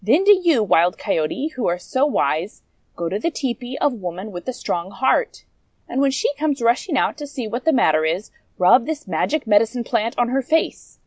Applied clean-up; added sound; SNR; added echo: none; none; none; none.